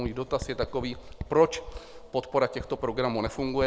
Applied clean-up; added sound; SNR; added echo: none; Writing; 13 dB; none.